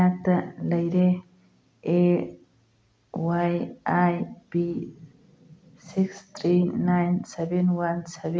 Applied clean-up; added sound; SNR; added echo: none; none; none; none.